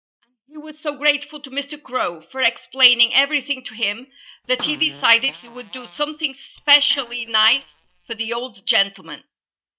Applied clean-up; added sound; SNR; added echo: neural mask model DeepFilterNet 3.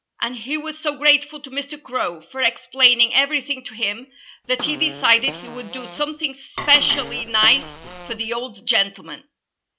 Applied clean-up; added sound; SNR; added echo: none; Fart + Dishes, pots, and pans; 12 dB; none.